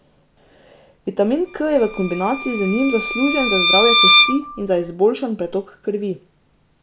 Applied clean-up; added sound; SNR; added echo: none; Bowed string instrument; -3 dB; none.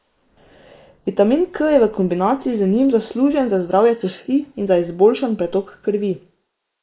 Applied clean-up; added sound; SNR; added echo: neural mask model Resemble Enhance denoiser.